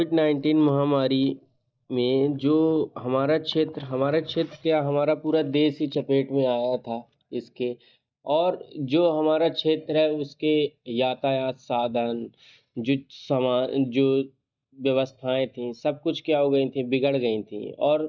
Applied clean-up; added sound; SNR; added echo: neural mask model DeepFilterNet 3.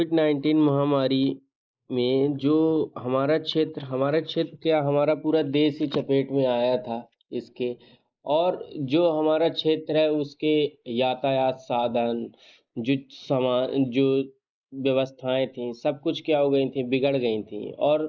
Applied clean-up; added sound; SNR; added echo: neural mask model Resemble Enhance denoiser.